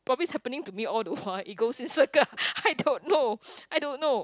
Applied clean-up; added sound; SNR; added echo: none; none; none; none.